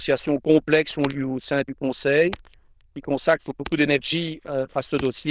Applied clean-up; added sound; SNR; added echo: neural diffusion model UNIVERSE++.